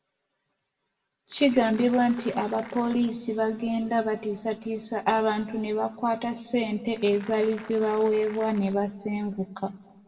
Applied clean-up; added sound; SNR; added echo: none; Applause; 19 dB; reverberation time 1.2 s.